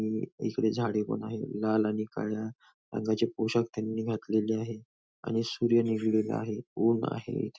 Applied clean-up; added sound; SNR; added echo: none; none; none; none.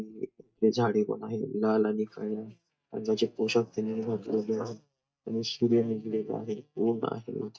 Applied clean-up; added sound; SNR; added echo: neural mask model DeepFilterNet 3.